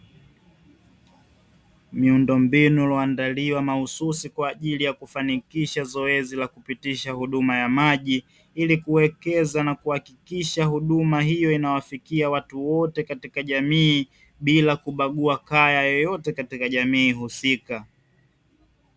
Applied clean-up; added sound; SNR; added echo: none; none; none; none.